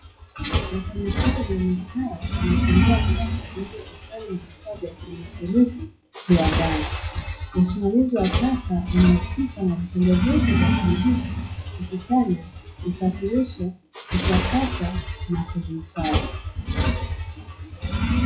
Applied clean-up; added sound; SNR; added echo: classical method WPE with log-MMSE.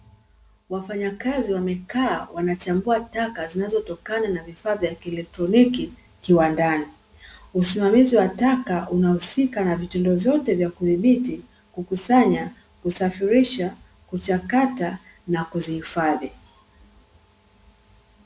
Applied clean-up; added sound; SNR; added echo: none; none; none; none.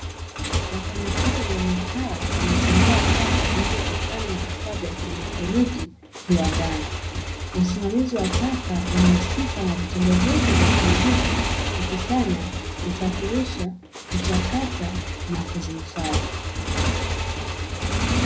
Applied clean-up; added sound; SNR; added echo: none; Motorcycle / Engine; -3 dB; reverberation time 0.4 s.